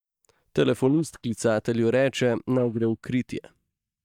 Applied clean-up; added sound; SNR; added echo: neural mask model DeepFilterNet 3.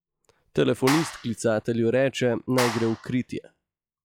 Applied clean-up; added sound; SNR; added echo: classical method log-MMSE.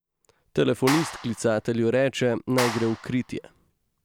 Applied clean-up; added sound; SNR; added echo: none; Clapping; 8 dB; none.